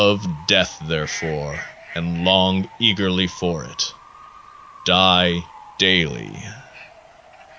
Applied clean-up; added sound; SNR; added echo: none; Bird / Fowl; 18 dB; none.